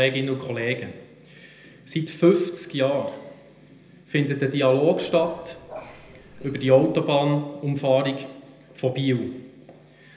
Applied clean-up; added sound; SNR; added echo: none; Dog; 19 dB; reverberation time 0.8 s.